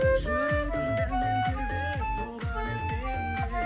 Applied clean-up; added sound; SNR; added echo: none; Wind instrument, woodwind instrument; -1 dB; reverberation time 1.2 s.